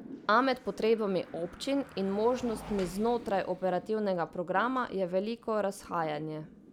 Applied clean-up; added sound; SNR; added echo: none; Car passing by + Thunder / Rain; 18 dB; none.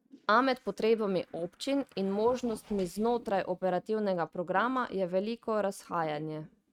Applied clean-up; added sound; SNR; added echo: neural mask model RNNoise.